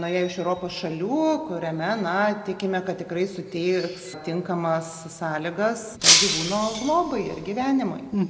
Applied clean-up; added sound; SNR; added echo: none; Shatter; -3 dB; none.